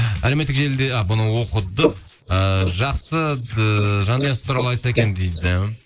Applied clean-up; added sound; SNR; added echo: neural mask model Resemble Enhance denoiser.